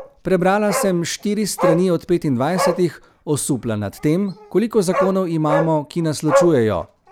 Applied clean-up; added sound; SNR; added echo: none; Bark; 6 dB; none.